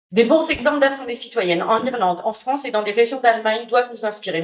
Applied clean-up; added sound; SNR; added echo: neural mask model DeepFilterNet 3.